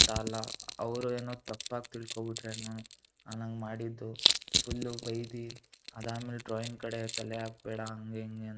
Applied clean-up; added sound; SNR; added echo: neural mask model RNNoise.